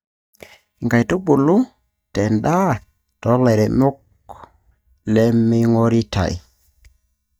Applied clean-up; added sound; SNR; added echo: neural mask model DeepFilterNet 3.